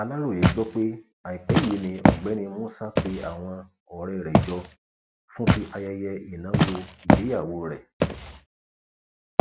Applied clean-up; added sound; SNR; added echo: none; Walk, footsteps; -5 dB; none.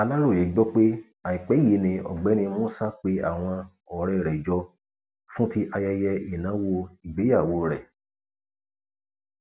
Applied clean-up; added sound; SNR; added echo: none; none; none; none.